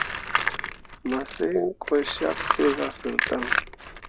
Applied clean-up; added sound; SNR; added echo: none; Tools; 2 dB; none.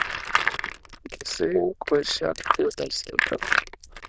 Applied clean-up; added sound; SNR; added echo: neural diffusion model UNIVERSE++.